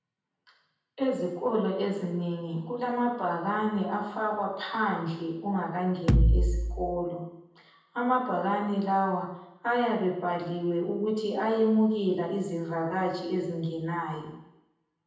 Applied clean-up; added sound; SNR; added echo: none; Bass drum; -5 dB; reverberation time 0.9 s.